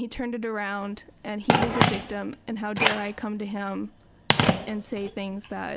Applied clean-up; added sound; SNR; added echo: none; Telephone; -3 dB; none.